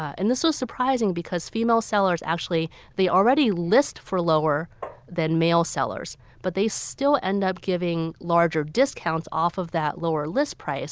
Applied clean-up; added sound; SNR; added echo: none; Tap; 16 dB; none.